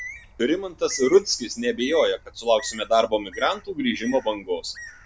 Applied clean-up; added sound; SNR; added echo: none; Bird; 18 dB; none.